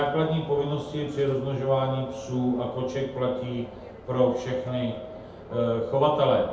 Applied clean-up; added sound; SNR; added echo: none; Subway, metro, underground; 15 dB; reverberation time 0.8 s.